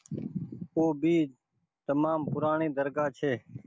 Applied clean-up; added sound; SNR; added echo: none; none; none; none.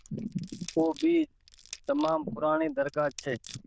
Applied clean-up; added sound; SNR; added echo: neural diffusion model UNIVERSE++.